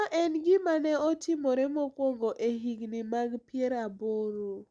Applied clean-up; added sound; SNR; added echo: none; none; none; none.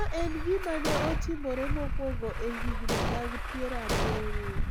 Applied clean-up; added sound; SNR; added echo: none; Truck + Explosion; -4 dB; none.